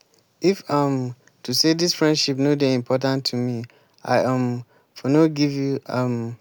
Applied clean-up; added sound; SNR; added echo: none; none; none; none.